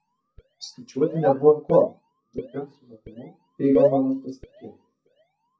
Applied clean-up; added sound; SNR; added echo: neural mask model DeepFilterNet 3.